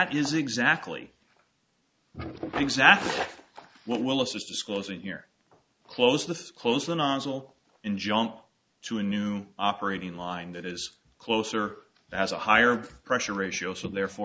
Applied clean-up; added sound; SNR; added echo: none; none; none; none.